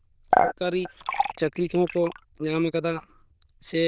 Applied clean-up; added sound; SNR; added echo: neural diffusion model UNIVERSE++.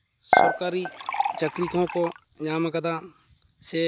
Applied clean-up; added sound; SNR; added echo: none; Dishes, pots, and pans / Chink, clink; -3 dB; none.